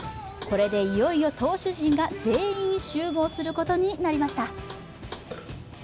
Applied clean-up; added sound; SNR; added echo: none; Knock + Burping, eructation; 18 dB; none.